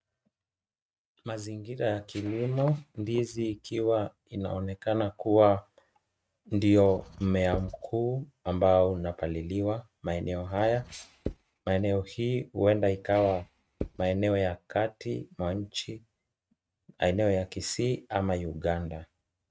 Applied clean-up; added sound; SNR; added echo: neural mask model RNNoise.